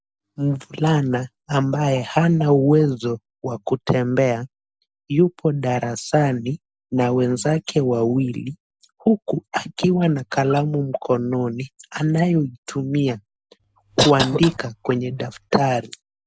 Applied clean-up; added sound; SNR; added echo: none; Cough; 5 dB; none.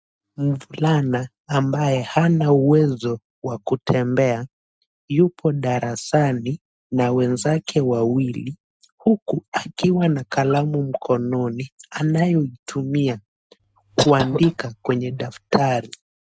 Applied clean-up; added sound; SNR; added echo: neural mask model RNNoise.